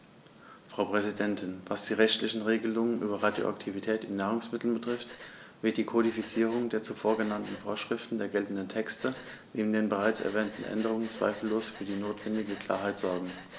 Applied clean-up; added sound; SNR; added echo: none; Breathing; 18 dB; none.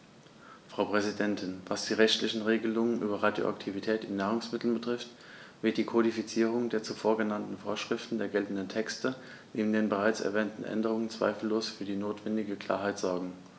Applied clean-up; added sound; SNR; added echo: none; none; none; none.